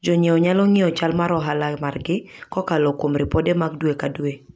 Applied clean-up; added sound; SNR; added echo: none; none; none; none.